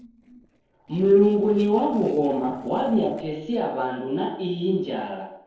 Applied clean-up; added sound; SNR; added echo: neural separator model SepFormer DNS4.